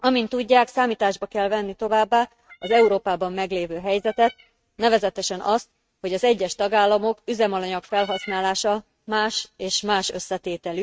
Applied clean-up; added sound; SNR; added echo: neural mask model RNNoise.